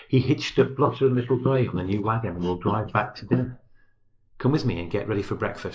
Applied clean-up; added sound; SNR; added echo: neural mask model Resemble Enhance denoiser.